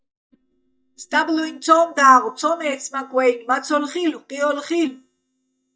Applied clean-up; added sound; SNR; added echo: neural mask model DeepFilterNet 3.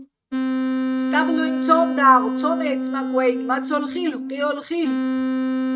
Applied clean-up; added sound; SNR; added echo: neural mask model RNNoise.